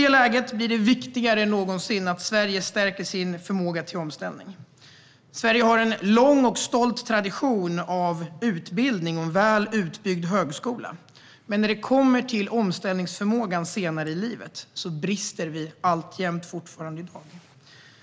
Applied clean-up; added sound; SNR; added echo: none; none; none; none.